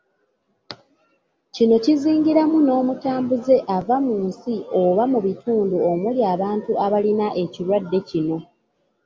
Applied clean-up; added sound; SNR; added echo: none; none; none; none.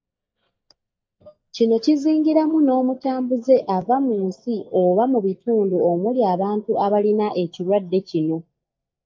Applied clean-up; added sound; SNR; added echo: neural mask model DeepFilterNet 3.